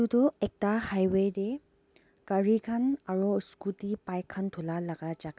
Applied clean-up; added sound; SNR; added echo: none; none; none; none.